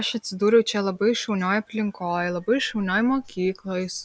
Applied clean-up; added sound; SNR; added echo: none; none; none; none.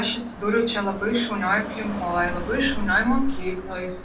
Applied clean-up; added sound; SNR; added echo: none; Car passing by; 12 dB; reverberation time 0.4 s.